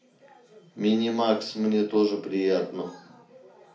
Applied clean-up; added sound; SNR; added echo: none; none; none; reverberation time 0.4 s.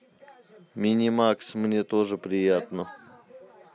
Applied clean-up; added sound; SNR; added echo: none; none; none; none.